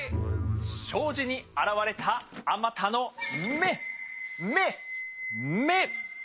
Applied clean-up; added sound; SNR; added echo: none; Mechanisms; 19 dB; none.